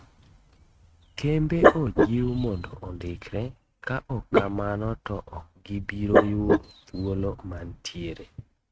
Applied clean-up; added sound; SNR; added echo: neural mask model RNNoise.